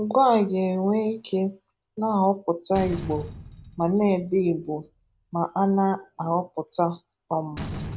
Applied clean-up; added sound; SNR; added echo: none; Slam; 16 dB; none.